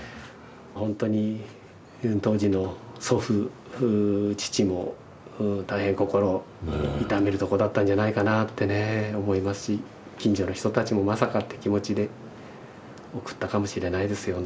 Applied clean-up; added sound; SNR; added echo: none; none; none; none.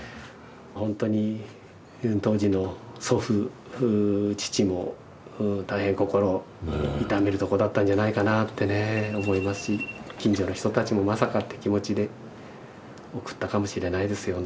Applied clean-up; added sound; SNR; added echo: none; Subway, metro, underground; 16 dB; none.